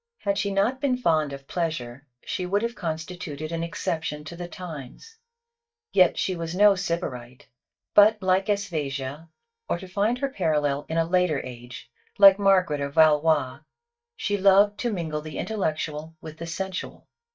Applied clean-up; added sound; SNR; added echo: neural mask model DeepFilterNet 3.